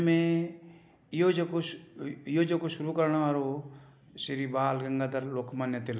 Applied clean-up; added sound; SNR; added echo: none; none; none; none.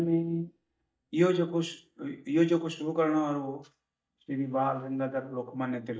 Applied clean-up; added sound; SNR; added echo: neural mask model DeepFilterNet 3.